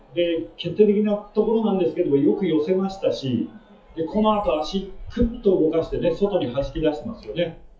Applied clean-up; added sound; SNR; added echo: classical method WPE with log-MMSE.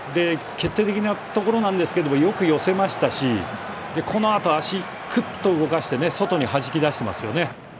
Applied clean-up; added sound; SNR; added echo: none; none; none; none.